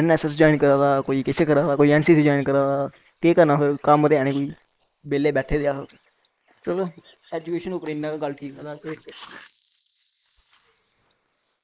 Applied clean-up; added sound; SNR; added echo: neural mask model Resemble Enhance denoiser.